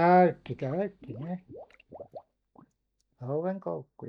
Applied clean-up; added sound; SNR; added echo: neural mask model DeepFilterNet 3.